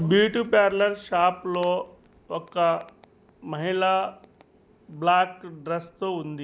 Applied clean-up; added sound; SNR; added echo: none; none; none; none.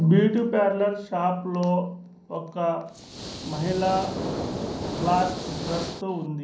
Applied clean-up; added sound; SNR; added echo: none; Hiss; 6 dB; reverberation time 0.6 s.